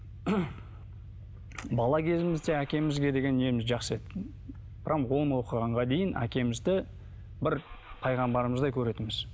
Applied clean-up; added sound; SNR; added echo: none; Engine starting / Car; 15 dB; none.